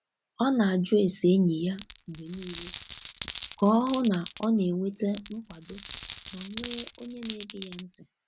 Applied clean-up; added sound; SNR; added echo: none; Glass; 5 dB; none.